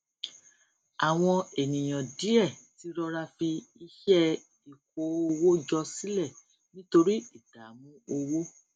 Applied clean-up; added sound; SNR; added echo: none; none; none; none.